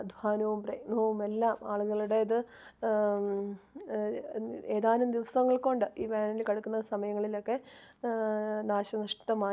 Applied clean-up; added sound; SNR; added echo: none; none; none; none.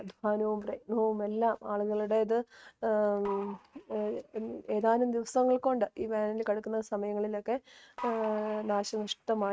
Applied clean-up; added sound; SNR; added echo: neural mask model RNNoise.